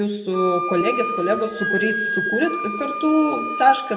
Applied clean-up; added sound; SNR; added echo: none; Wind instrument, woodwind instrument; 4 dB; reverberation time 1.1 s.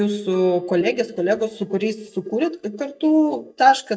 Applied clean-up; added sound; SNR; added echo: neural mask model DeepFilterNet 3.